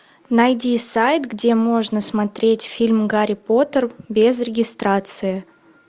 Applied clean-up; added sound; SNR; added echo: none; none; none; none.